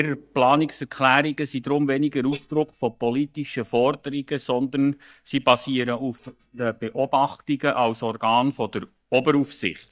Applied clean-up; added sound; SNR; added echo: neural mask model DeepFilterNet 3.